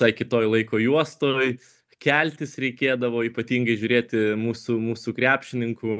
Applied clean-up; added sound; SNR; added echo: none; none; none; none.